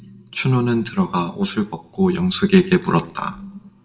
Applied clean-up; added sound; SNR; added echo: none; none; none; reverberation time 0.5 s.